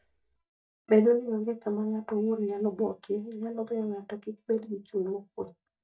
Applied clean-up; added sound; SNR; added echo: neural mask model DeepFilterNet 3.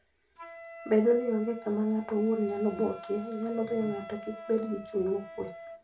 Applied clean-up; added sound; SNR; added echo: none; Wind instrument, woodwind instrument; 15 dB; reverberation time 0.3 s.